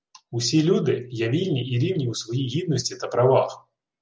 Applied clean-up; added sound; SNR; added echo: none; none; none; none.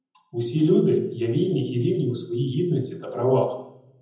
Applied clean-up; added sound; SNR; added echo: none; none; none; reverberation time 0.8 s.